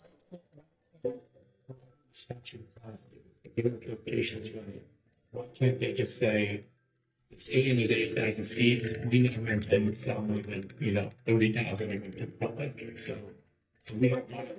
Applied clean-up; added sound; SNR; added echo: neural mask model DeepFilterNet 3.